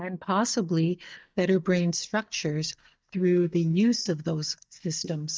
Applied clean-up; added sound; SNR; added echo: neural mask model DeepFilterNet 3.